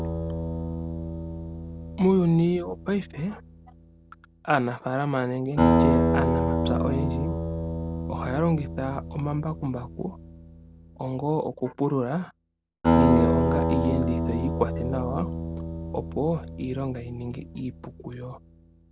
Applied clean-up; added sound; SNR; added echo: none; Acoustic guitar; -1 dB; none.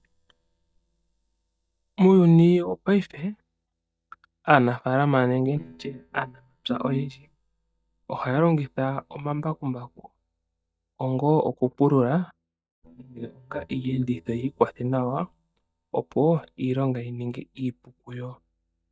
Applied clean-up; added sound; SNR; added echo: neural mask model DeepFilterNet 3.